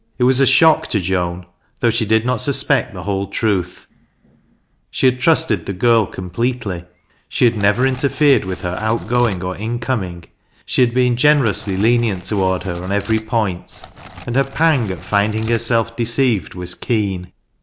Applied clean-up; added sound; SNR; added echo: none; Crackle; 17 dB; none.